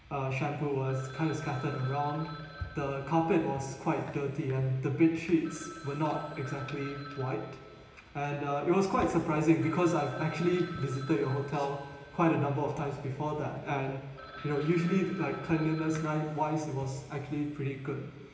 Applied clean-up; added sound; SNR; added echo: none; Telephone; 18 dB; reverberation time 2.0 s.